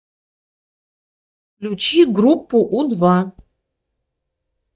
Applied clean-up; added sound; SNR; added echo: neural mask model DeepFilterNet 3.